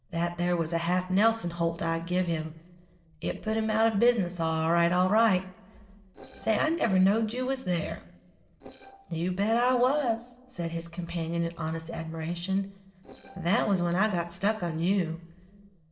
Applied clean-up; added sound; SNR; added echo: neural separator model SepFormer DNS4.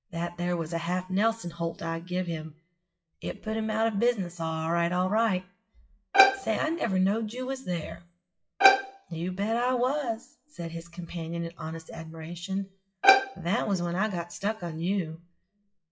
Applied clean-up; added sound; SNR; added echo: classical method WPE with log-MMSE.